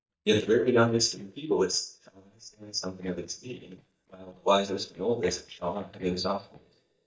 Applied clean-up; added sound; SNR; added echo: neural mask model DeepFilterNet 3.